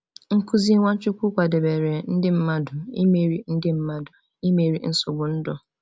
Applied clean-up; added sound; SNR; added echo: none; none; none; none.